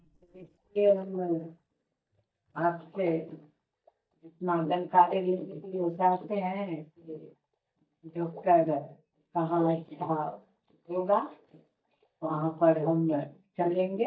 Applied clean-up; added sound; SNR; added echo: neural mask model DeepFilterNet 3.